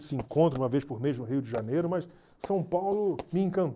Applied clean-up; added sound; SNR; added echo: neural mask model Resemble Enhance denoiser.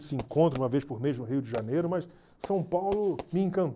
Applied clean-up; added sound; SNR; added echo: none; Fireworks; 17 dB; none.